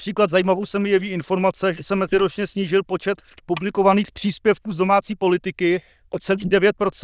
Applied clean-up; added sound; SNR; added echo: neural diffusion model UNIVERSE++.